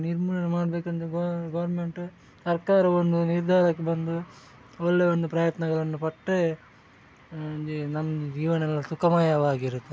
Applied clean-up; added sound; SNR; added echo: none; none; none; none.